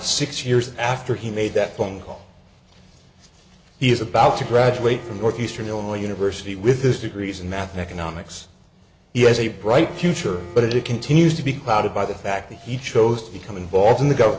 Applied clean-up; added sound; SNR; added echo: none; Bowed string instrument; 19 dB; none.